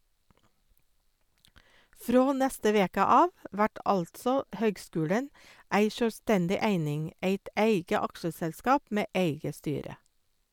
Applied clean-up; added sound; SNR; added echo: none; none; none; none.